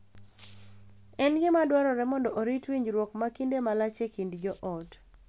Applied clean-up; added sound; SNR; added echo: none; none; none; none.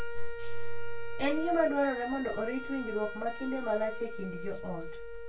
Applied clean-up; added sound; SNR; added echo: none; Wind instrument, woodwind instrument; 13 dB; reverberation time 0.2 s.